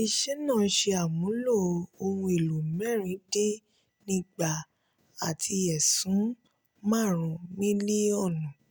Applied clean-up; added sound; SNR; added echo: none; none; none; none.